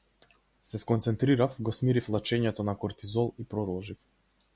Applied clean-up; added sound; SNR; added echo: none; none; none; none.